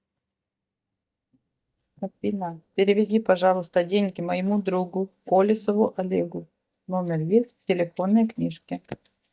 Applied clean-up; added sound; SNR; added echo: neural mask model DeepFilterNet 3.